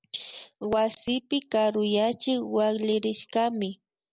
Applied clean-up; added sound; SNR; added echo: none; none; none; none.